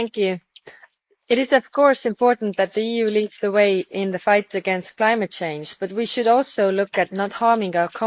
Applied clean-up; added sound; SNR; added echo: neural mask model Resemble Enhance denoiser.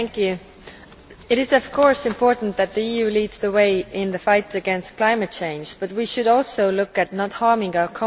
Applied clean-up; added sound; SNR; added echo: none; none; none; none.